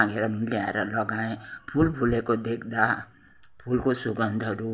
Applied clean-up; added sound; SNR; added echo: none; none; none; none.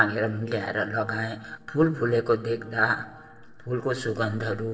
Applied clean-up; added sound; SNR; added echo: neural separator model SepFormer DNS4.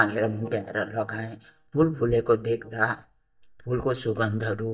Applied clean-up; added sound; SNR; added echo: neural mask model DeepFilterNet 3.